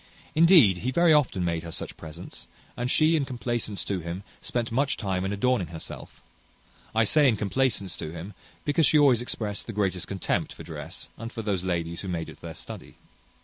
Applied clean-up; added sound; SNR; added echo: none; none; none; none.